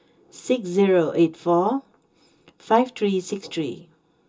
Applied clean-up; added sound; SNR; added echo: none; none; none; reverberation time 0.2 s.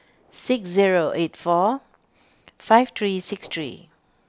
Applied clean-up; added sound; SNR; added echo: none; none; none; none.